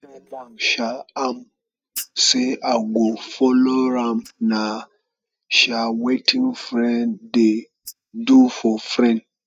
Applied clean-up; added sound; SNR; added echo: neural mask model DeepFilterNet 3.